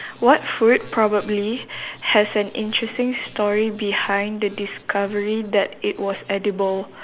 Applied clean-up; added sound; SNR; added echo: none; none; none; none.